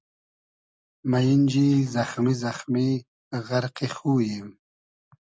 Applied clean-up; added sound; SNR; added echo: none; none; none; none.